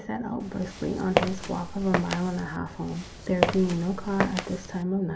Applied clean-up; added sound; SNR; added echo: none; Walk, footsteps; 2 dB; none.